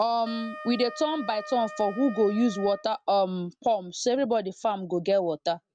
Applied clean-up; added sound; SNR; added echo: none; Wind instrument, woodwind instrument; 17 dB; none.